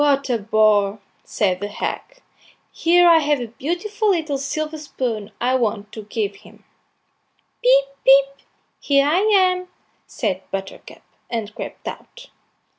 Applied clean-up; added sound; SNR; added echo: none; none; none; none.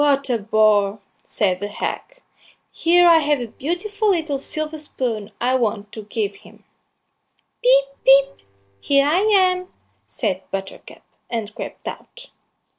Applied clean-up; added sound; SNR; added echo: neural separator model SepFormer DNS4.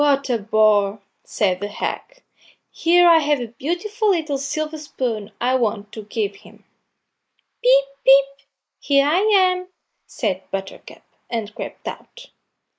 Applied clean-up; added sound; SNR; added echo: neural mask model Resemble Enhance denoiser.